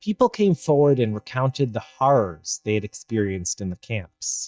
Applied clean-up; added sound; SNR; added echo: neural mask model DeepFilterNet 3.